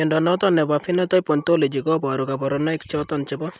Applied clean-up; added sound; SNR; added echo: none; none; none; none.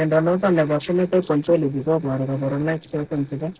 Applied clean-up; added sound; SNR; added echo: neural separator model SepFormer DNS4.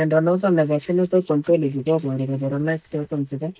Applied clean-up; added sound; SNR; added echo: neural mask model DeepFilterNet 3.